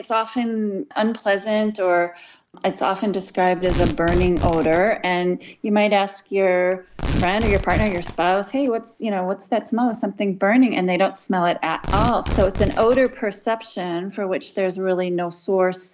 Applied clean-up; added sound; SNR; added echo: none; Tearing; 7 dB; none.